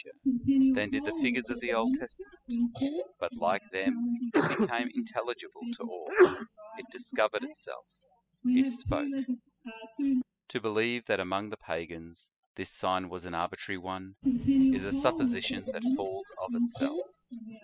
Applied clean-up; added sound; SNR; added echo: classical method spectral subtraction.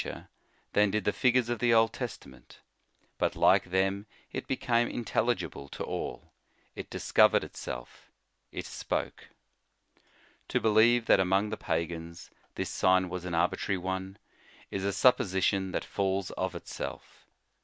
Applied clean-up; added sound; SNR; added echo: none; none; none; none.